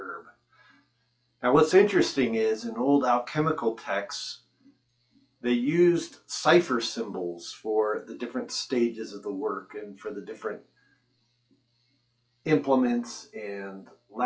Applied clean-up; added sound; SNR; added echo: classical method log-MMSE.